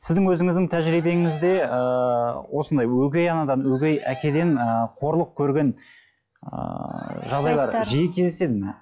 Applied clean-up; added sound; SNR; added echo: classical method log-MMSE.